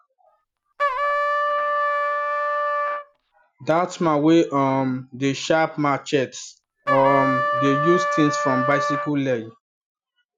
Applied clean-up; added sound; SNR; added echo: none; Trumpet; 0 dB; none.